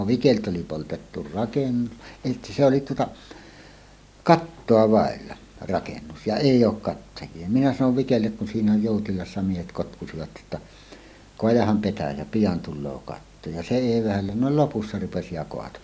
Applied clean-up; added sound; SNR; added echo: none; none; none; none.